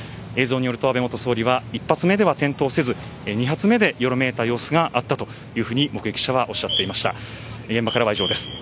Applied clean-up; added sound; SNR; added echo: none; none; none; none.